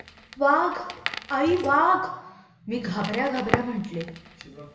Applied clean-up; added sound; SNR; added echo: none; Crackle; 10 dB; reverberation time 0.8 s.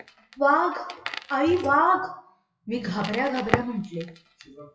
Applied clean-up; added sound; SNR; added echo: classical method WPE with log-MMSE.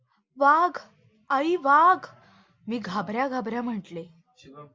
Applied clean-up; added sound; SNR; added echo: none; none; none; none.